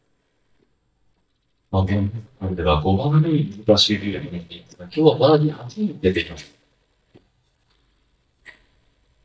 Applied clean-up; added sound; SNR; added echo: neural mask model DeepFilterNet 3.